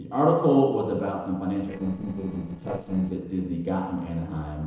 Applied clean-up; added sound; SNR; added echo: neural separator model SepFormer DNS4.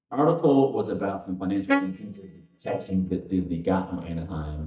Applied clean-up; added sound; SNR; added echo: neural mask model DeepFilterNet 3.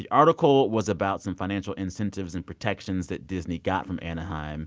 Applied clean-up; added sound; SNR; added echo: none; none; none; none.